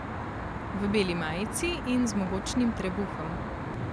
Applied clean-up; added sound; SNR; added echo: none; Traffic noise, roadway noise; 4 dB; none.